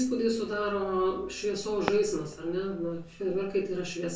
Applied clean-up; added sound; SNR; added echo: none; Fireworks; 15 dB; reverberation time 0.2 s.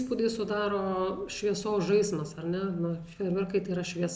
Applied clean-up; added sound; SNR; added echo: none; none; none; none.